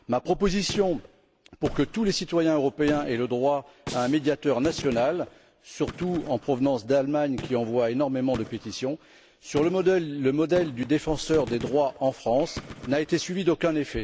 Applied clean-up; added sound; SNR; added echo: none; Rattle (instrument) + Gunshot, gunfire; 17 dB; none.